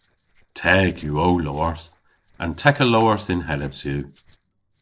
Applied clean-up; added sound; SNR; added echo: neural separator model SepFormer DNS4.